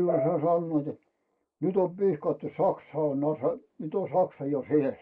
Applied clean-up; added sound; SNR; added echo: neural mask model Resemble Enhance denoiser.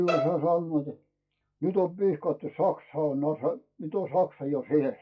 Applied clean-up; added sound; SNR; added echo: classical method log-MMSE.